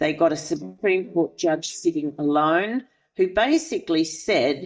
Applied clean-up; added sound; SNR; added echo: neural mask model DeepFilterNet 3.